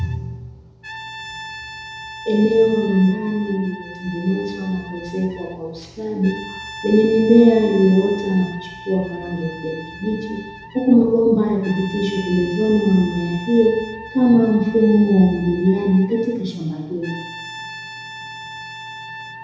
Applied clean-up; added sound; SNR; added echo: none; Brass instrument; 16 dB; reverberation time 1.0 s.